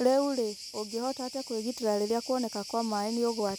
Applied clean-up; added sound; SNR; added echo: none; Cricket; 13 dB; none.